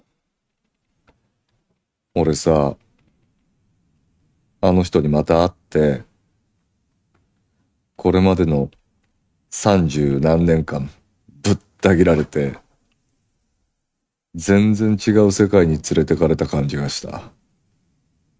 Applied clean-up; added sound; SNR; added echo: neural mask model RNNoise.